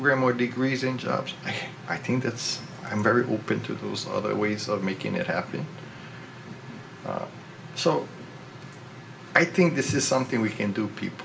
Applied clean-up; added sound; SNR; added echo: none; none; none; reverberation time 0.8 s.